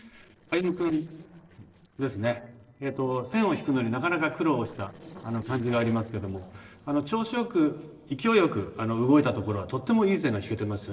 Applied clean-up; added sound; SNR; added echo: neural separator model SepFormer DNS4.